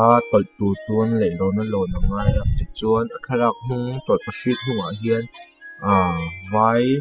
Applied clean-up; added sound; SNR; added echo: classical method spectral subtraction.